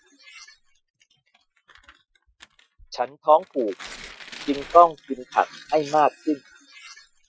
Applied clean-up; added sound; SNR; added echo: classical method Wiener filter.